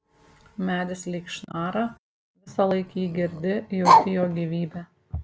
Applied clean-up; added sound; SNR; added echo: none; Bark; -5 dB; none.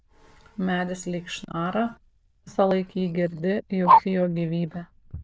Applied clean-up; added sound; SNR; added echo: neural diffusion model UNIVERSE++.